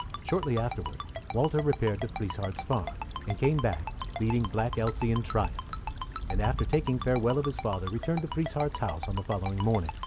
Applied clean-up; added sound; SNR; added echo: none; Ringtone + Stream / Trickle, dribble / Traffic noise, roadway noise; 6 dB; none.